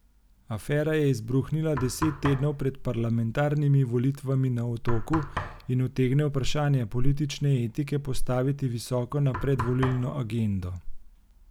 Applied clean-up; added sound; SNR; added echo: none; Knock; 13 dB; none.